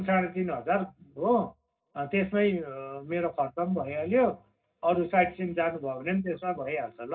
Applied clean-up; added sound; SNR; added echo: none; none; none; reverberation time 0.4 s.